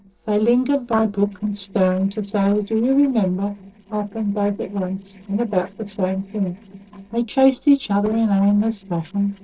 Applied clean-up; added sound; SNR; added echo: neural separator model SepFormer DNS4.